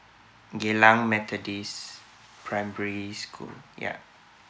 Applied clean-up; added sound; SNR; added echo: none; none; none; none.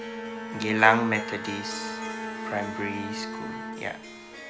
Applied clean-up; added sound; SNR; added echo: none; Bowed string instrument + Harp; 6 dB; none.